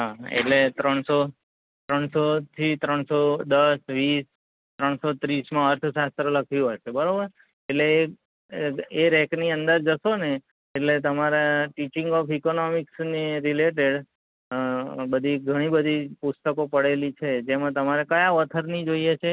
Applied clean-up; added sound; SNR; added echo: none; none; none; none.